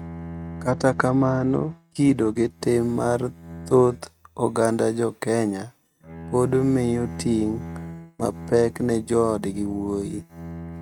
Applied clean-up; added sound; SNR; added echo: neural mask model RNNoise.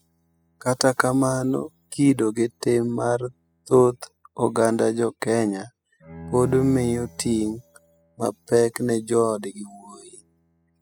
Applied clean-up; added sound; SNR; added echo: classical method spectral subtraction.